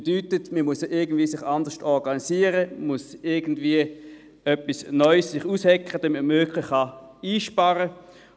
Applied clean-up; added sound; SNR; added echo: none; none; none; none.